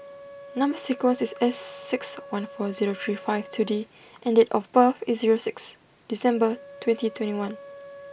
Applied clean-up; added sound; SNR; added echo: none; Wind instrument, woodwind instrument; 19 dB; none.